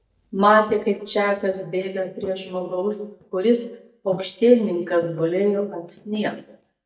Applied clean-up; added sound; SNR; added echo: neural mask model DeepFilterNet 3.